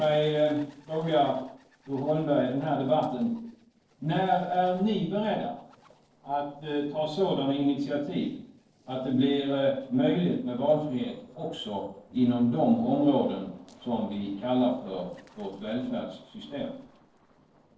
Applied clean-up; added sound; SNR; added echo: neural separator model SepFormer DNS4.